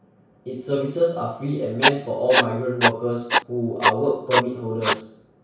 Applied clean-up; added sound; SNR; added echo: none; Writing; -2 dB; reverberation time 0.6 s.